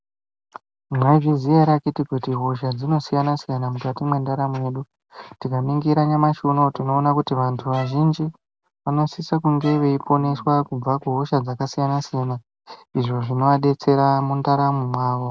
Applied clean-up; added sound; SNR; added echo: none; Bowed string instrument; 19 dB; none.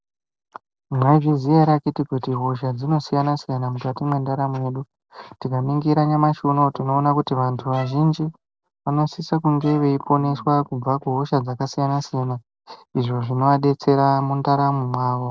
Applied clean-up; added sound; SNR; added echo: neural separator model SepFormer DNS4.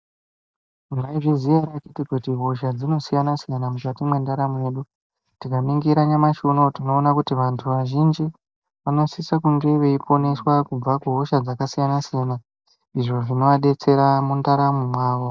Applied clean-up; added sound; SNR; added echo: neural mask model DeepFilterNet 3.